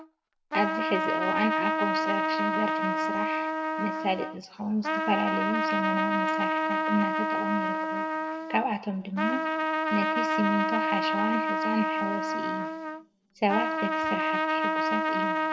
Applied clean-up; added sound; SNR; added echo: none; Trumpet; -4 dB; reverberation time 0.9 s.